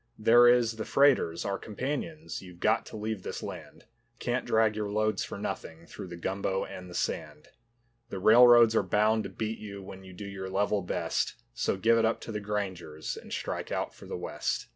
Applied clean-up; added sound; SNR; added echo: none; none; none; none.